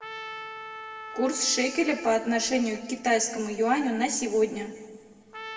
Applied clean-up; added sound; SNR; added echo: none; Trumpet; 16 dB; reverberation time 1.4 s.